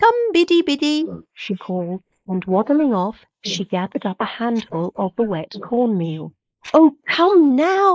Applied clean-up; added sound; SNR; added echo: neural mask model Resemble Enhance denoiser.